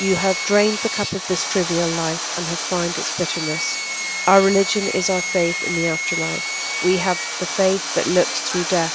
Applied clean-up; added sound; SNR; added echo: none; Sawing; 4 dB; none.